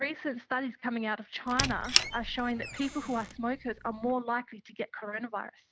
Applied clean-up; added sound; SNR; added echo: none; Squeak; 1 dB; none.